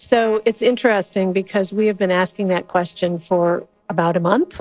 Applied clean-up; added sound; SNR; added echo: neural separator model SepFormer DNS4.